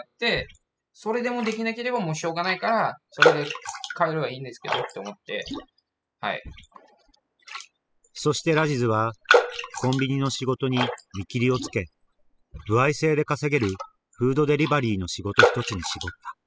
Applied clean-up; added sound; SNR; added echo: classical method spectral subtraction.